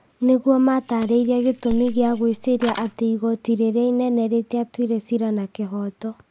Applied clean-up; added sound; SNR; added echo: none; Keys jangling; 4 dB; none.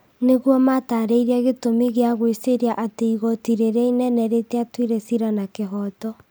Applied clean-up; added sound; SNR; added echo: none; none; none; none.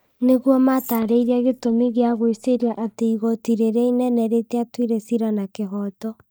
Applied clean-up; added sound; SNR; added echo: neural mask model DeepFilterNet 3.